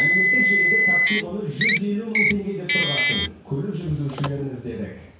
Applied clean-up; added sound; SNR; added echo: none; Car; -5 dB; reverberation time 0.6 s.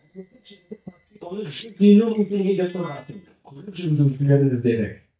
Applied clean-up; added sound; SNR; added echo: neural mask model DeepFilterNet 3.